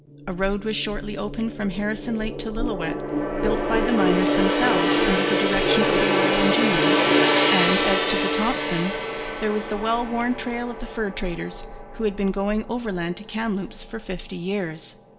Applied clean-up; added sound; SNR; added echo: none; Gong; -2 dB; reverberation time 0.7 s.